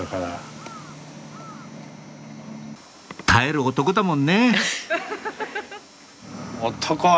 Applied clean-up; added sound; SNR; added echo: none; none; none; none.